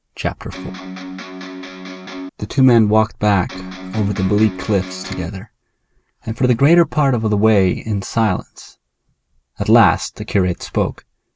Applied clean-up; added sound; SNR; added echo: none; Electric guitar; 11 dB; none.